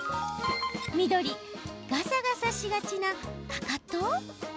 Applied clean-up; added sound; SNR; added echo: none; none; none; none.